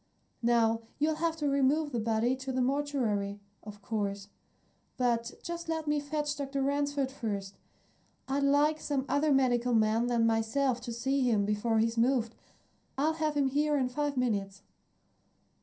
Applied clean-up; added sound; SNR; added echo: none; none; none; reverberation time 0.3 s.